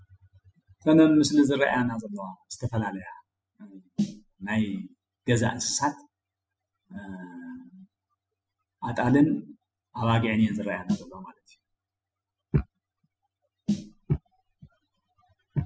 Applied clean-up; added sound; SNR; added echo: classical method spectral subtraction.